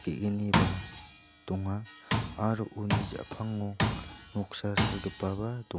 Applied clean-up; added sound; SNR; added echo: none; Tools; -1 dB; none.